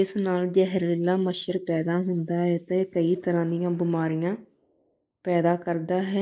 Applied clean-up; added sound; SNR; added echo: neural mask model Resemble Enhance denoiser.